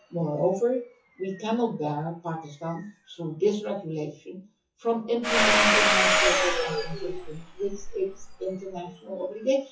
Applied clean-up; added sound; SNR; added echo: classical method WPE with log-MMSE.